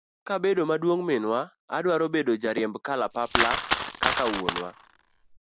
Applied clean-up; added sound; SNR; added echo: none; Coin (dropping); -2 dB; none.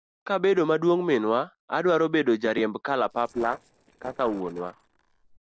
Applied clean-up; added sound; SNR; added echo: neural separator model SepFormer DNS4.